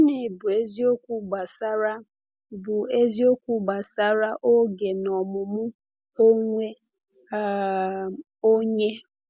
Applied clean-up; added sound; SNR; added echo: none; none; none; none.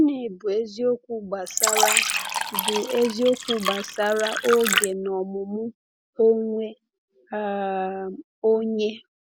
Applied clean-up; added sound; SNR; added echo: none; Fill (with liquid); 0 dB; none.